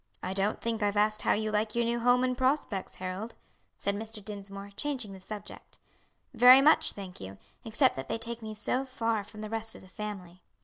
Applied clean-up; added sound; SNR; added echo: none; none; none; none.